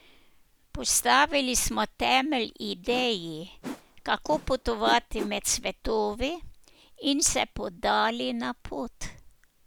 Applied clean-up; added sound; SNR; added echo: none; Whoosh, swoosh, swish; 13 dB; none.